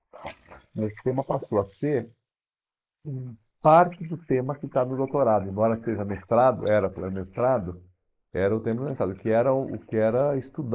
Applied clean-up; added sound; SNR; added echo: neural mask model Resemble Enhance denoiser.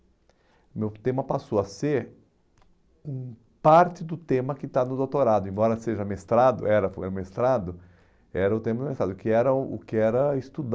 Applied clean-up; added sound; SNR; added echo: none; none; none; none.